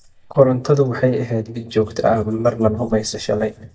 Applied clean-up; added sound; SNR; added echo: neural mask model DeepFilterNet 3.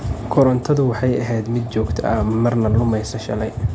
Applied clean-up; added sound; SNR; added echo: none; none; none; none.